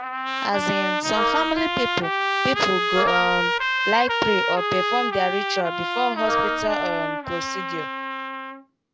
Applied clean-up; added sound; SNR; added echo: none; Wind instrument, woodwind instrument + Trumpet; -2 dB; none.